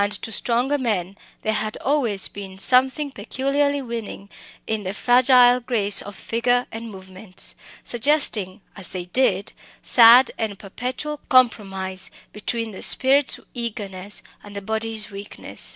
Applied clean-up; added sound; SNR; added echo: none; none; none; none.